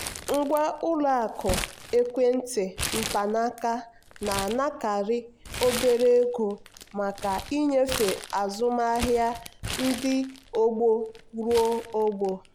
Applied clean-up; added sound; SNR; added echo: none; Crumpling, crinkling; 11 dB; none.